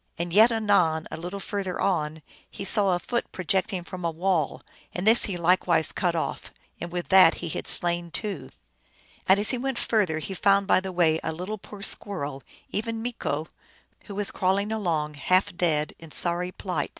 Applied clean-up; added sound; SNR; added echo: none; none; none; none.